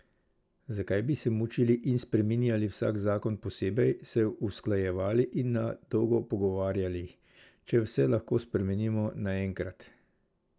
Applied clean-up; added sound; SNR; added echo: none; none; none; none.